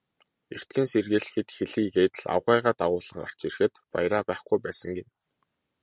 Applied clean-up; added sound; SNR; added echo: none; none; none; none.